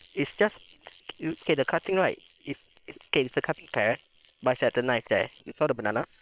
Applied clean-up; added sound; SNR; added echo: neural separator model SepFormer WHAM!.